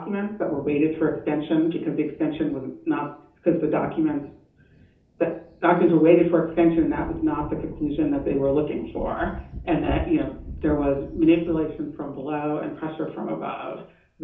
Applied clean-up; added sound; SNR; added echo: none; Thunder; 17 dB; reverberation time 0.6 s.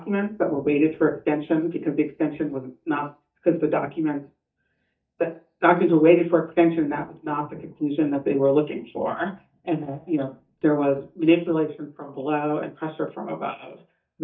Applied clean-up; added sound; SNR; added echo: neural mask model DeepFilterNet 3.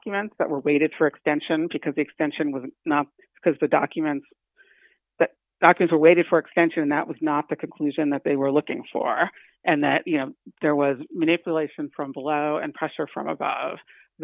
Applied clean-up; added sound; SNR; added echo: none; none; none; none.